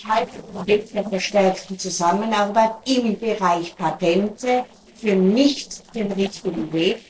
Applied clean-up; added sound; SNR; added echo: neural separator model SepFormer DNS4.